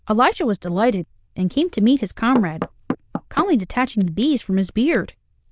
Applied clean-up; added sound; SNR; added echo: neural diffusion model UNIVERSE++.